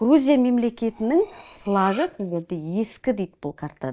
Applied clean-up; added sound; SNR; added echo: neural mask model DeepFilterNet 3.